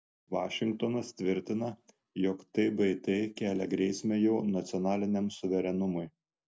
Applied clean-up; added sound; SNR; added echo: none; none; none; none.